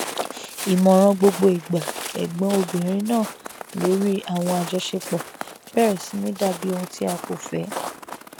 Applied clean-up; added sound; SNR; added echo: none; Walk, footsteps; 11 dB; none.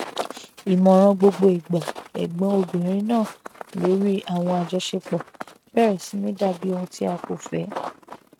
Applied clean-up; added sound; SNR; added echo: neural mask model RNNoise.